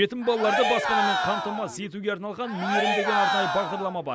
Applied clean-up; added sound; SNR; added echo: none; Cheering; -1 dB; none.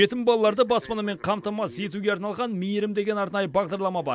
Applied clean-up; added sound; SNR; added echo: none; none; none; none.